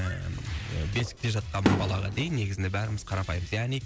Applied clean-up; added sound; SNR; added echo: none; Fireworks; 6 dB; none.